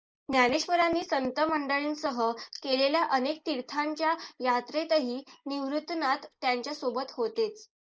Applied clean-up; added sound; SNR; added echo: neural mask model Resemble Enhance denoiser.